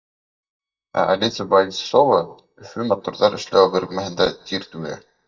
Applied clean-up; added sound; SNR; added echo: neural mask model DeepFilterNet 3.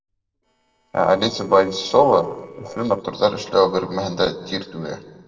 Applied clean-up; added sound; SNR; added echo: neural separator model SepFormer DNS4.